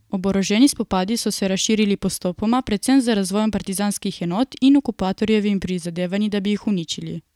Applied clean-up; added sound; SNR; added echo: none; none; none; none.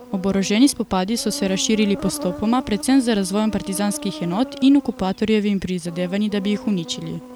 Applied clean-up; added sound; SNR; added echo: none; Insect; 15 dB; none.